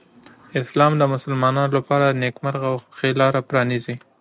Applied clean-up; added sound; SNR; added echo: none; none; none; none.